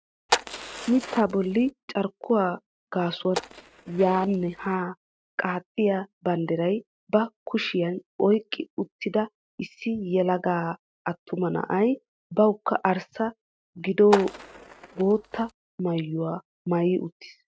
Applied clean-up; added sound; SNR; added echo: neural mask model RNNoise.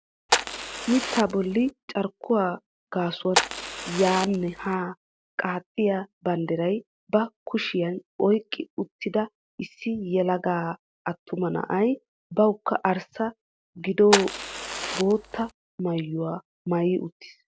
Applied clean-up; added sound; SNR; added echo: none; Fire; 3 dB; none.